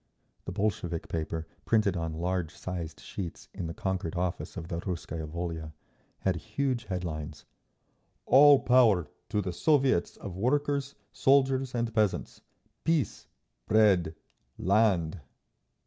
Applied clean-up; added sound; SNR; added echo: none; none; none; none.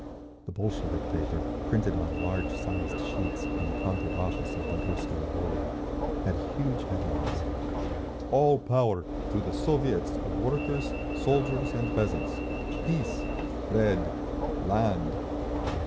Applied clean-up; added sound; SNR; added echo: none; Alarm / Engine / Train; 1 dB; none.